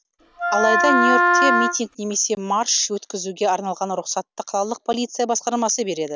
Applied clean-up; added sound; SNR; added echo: none; Wind instrument, woodwind instrument; -5 dB; none.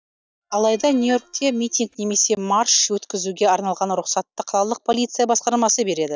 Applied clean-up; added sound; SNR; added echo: neural mask model DeepFilterNet 3.